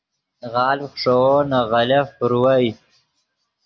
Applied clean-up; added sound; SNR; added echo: none; none; none; none.